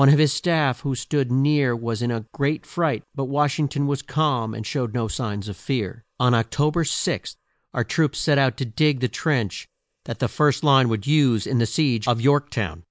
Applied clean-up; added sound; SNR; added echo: neural mask model Resemble Enhance denoiser.